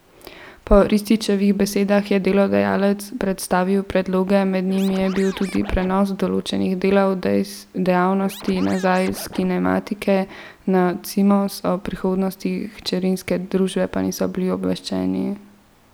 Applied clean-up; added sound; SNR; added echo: none; Scratching (performance technique); 16 dB; none.